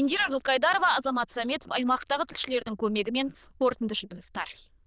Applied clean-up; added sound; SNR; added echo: neural diffusion model UNIVERSE++.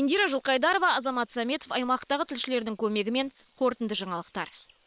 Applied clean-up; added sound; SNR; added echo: neural separator model SepFormer WHAM!.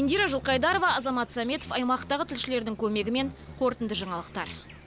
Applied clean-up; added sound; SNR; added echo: none; Insect; 16 dB; none.